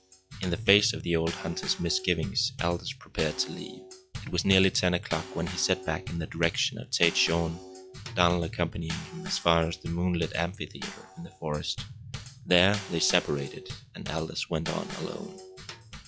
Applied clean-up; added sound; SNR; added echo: classical method log-MMSE.